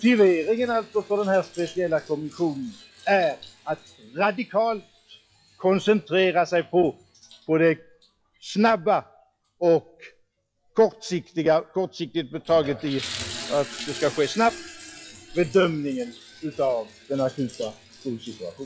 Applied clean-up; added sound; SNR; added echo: classical method log-MMSE.